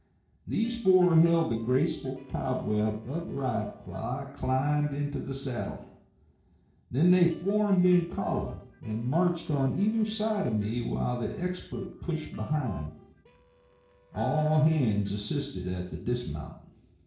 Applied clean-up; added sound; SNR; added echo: neural separator model SepFormer DNS4.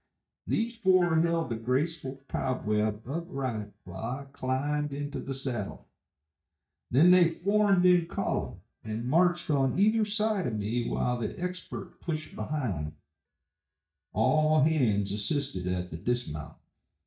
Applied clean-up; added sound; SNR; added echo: neural mask model DeepFilterNet 3.